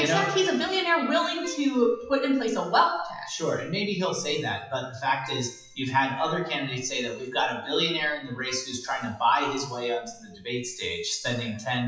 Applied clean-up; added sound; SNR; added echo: classical method WPE with log-MMSE.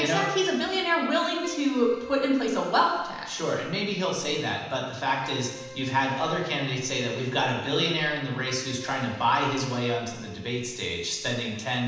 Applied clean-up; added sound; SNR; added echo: none; Keyboard (musical); 19 dB; reverberation time 1.1 s.